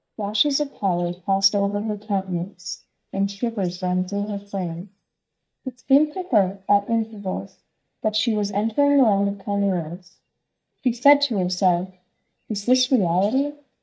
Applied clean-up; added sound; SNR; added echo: neural mask model DeepFilterNet 3.